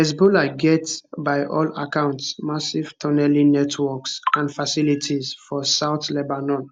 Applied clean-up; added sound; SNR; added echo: none; none; none; none.